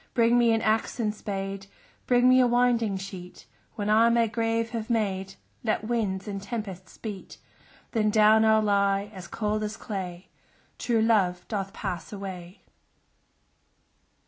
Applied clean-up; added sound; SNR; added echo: none; none; none; none.